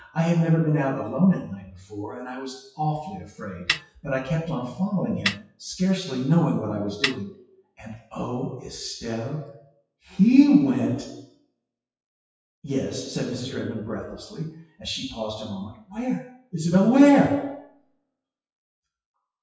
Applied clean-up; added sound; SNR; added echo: classical method WPE with log-MMSE.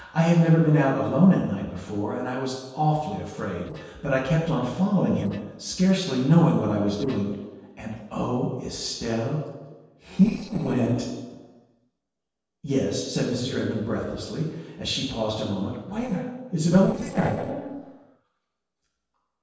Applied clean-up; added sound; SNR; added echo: neural separator model SepFormer DNS4.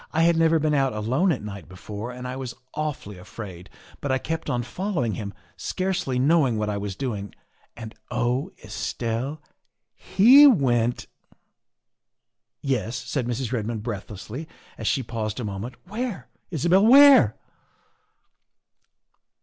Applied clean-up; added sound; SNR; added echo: none; none; none; none.